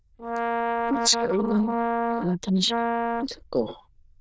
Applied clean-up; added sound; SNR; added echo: neural diffusion model UNIVERSE++.